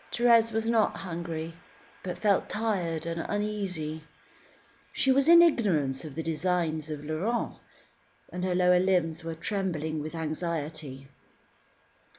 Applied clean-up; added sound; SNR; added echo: none; none; none; none.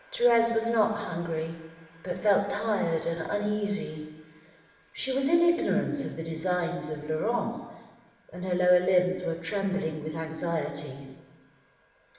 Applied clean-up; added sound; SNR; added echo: none; none; none; reverberation time 1.2 s.